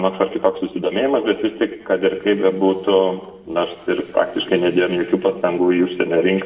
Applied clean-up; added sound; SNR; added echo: neural separator model SepFormer DNS4.